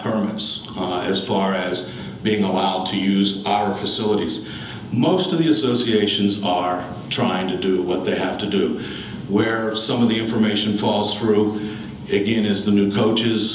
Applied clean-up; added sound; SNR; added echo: none; none; none; reverberation time 0.7 s.